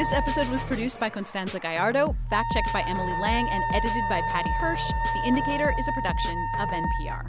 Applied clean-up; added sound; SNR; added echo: none; Wind instrument, woodwind instrument; 3 dB; none.